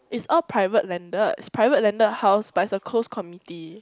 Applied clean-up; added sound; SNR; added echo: none; none; none; none.